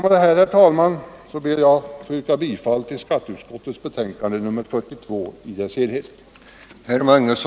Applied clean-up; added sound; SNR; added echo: none; none; none; none.